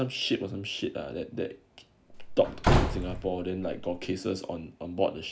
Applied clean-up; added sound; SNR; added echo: none; Slam / Wood; -3 dB; none.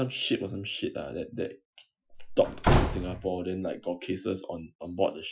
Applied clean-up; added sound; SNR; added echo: classical method Wiener filter.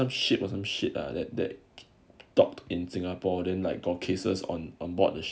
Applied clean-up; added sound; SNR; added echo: none; none; none; none.